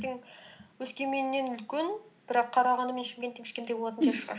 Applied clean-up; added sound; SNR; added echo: none; none; none; none.